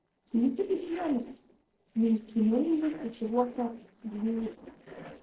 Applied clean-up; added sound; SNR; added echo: neural separator model SepFormer DNS4.